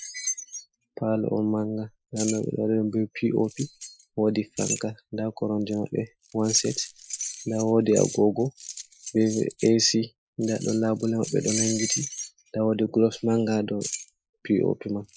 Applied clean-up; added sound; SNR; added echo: classical method Wiener filter.